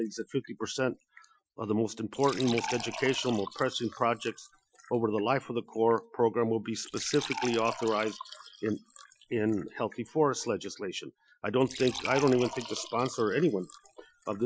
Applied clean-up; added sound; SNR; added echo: classical method Wiener filter.